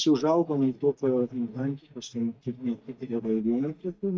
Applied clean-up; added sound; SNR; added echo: neural mask model DeepFilterNet 3.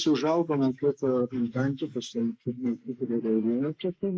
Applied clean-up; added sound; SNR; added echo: neural mask model Resemble Enhance denoiser.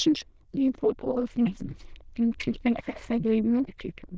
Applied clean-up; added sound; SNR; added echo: neural diffusion model UNIVERSE++.